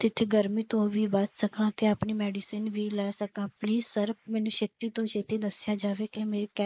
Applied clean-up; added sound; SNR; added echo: neural mask model Resemble Enhance denoiser.